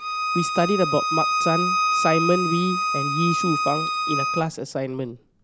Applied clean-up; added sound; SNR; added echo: none; Bowed string instrument; 0 dB; none.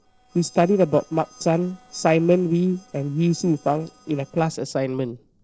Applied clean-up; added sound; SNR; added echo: neural separator model SepFormer DNS4.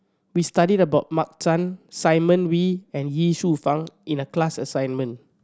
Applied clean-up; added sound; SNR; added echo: none; none; none; none.